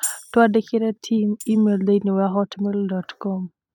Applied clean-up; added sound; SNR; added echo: neural mask model RNNoise.